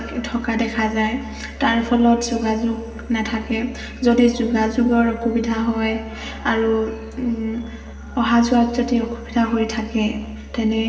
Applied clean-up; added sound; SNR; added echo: none; Musical instrument; 15 dB; reverberation time 2.9 s.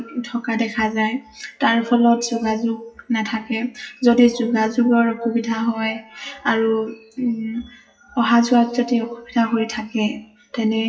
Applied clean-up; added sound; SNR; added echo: classical method WPE with log-MMSE.